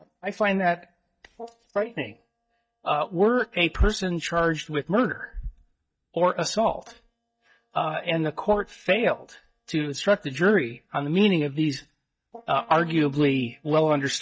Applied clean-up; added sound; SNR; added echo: neural mask model DeepFilterNet 3.